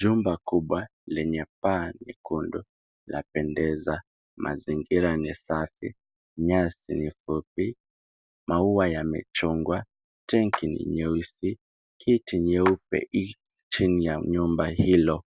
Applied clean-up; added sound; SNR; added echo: none; Clapping; 11 dB; none.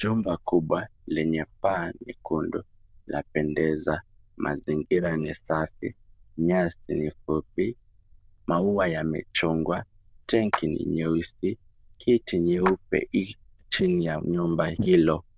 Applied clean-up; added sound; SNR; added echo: neural diffusion model UNIVERSE++.